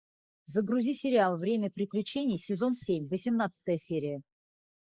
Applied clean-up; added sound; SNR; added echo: neural mask model Resemble Enhance denoiser.